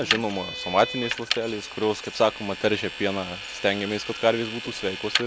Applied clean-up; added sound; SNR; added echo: none; Vehicle; 6 dB; none.